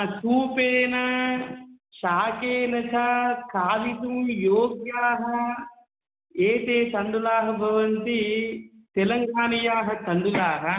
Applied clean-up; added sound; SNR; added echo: none; none; none; none.